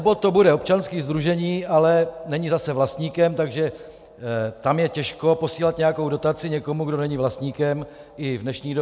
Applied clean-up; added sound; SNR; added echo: none; none; none; none.